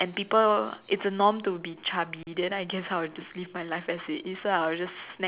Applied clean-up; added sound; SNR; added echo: none; none; none; none.